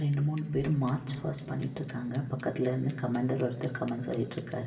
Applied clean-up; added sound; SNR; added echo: none; Bicycle; 9 dB; reverberation time 2.8 s.